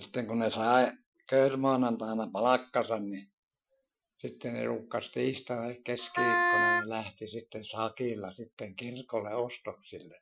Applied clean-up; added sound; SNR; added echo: classical method Wiener filter.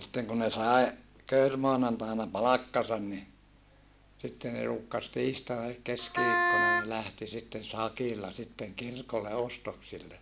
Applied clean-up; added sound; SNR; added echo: none; Wind instrument, woodwind instrument; -3 dB; none.